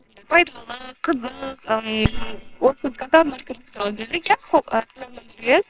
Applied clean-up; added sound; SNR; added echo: neural separator model SepFormer WHAMR!.